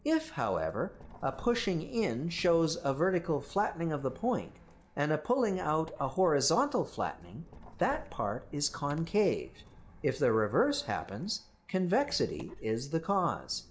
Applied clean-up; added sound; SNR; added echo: none; Squeak; 20 dB; none.